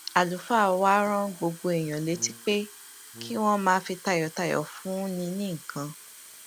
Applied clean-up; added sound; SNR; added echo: none; Brass instrument + Fill (with liquid) / Water tap, faucet; 18 dB; none.